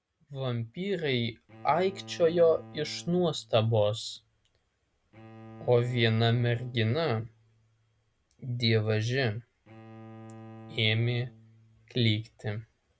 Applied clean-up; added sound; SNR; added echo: none; Bowed string instrument; 20 dB; none.